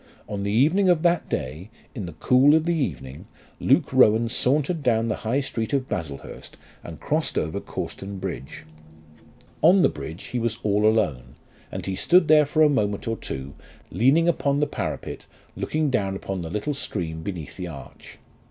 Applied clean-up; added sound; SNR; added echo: none; none; none; none.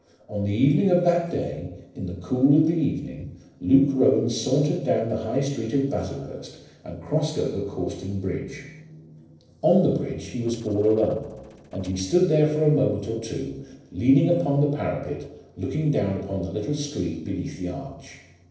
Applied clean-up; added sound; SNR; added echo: neural separator model SepFormer DNS4.